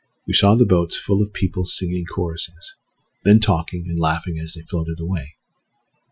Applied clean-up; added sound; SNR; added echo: classical method Wiener filter.